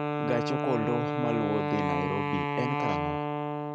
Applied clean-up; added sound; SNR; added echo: none; Wind instrument, woodwind instrument; -3 dB; none.